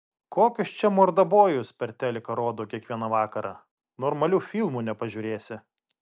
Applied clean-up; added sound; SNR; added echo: none; none; none; none.